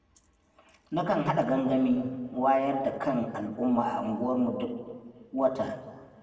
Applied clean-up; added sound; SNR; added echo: none; none; none; reverberation time 1.3 s.